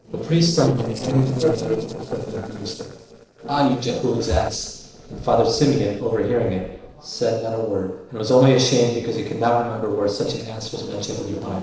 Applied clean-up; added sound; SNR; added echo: neural separator model SepFormer DNS4.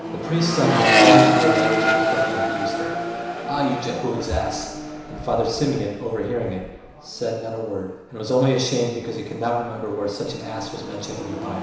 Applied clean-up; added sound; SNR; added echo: none; Accelerating, revving, vroom; -1 dB; reverberation time 1.0 s.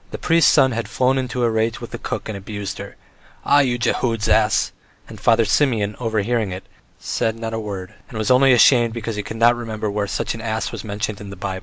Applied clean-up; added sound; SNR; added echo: none; none; none; none.